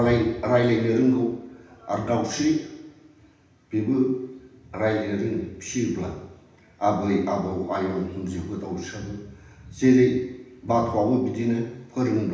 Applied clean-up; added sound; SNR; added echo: none; none; none; reverberation time 0.9 s.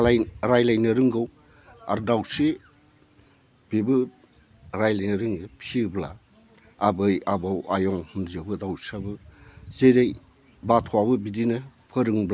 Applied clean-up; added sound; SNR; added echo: none; none; none; none.